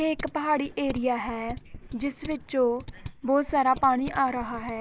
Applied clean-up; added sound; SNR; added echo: neural mask model Resemble Enhance denoiser.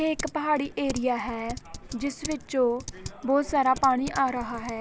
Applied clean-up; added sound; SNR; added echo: none; Typing; 13 dB; none.